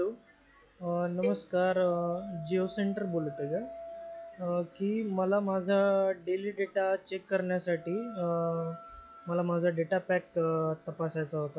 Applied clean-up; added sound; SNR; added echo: classical method log-MMSE.